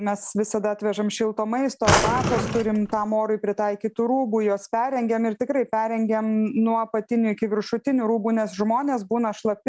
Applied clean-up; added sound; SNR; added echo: none; Drawer open or close; 0 dB; none.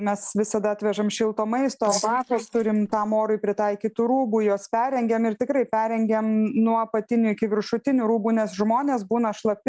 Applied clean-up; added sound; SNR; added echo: neural mask model Resemble Enhance denoiser.